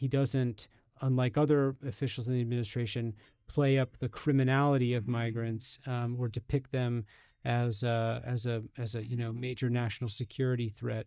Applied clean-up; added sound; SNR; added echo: neural mask model DeepFilterNet 3.